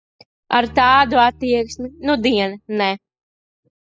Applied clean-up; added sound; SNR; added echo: classical method spectral subtraction.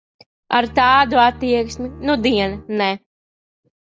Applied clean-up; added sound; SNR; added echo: none; Bowed string instrument; 18 dB; none.